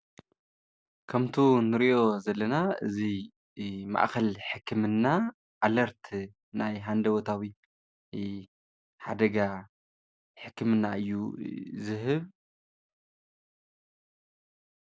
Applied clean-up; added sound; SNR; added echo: none; none; none; none.